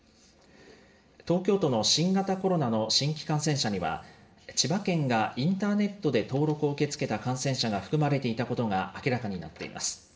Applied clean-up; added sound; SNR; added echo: none; none; none; reverberation time 1.1 s.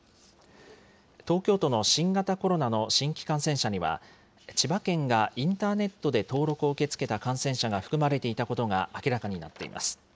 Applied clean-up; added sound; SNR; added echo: none; none; none; none.